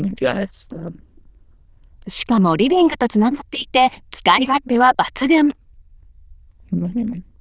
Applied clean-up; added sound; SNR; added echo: neural diffusion model UNIVERSE++.